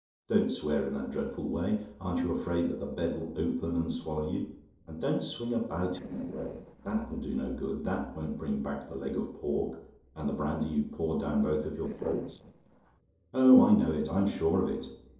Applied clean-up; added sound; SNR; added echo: neural separator model SepFormer DNS4.